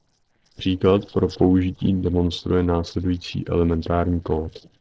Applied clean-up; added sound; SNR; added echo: neural separator model SepFormer DNS4.